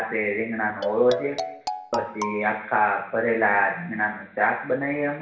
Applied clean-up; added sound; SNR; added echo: none; Marimba, xylophone; 8 dB; reverberation time 0.8 s.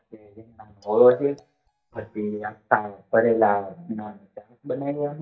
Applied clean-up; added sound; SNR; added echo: neural mask model DeepFilterNet 3.